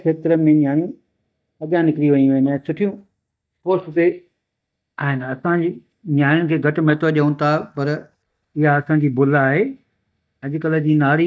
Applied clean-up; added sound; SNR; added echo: neural mask model DeepFilterNet 3.